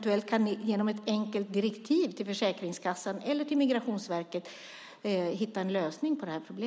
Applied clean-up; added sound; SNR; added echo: none; none; none; none.